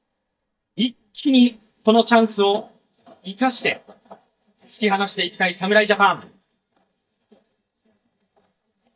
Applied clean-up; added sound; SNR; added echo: neural mask model DeepFilterNet 3.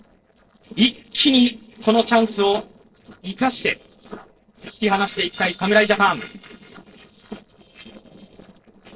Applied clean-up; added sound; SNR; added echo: neural separator model SepFormer DNS4.